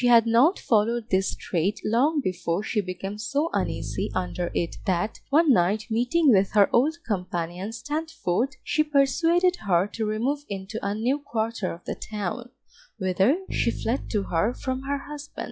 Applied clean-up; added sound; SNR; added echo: classical method log-MMSE.